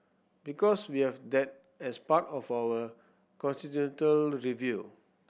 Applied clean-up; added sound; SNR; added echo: none; none; none; none.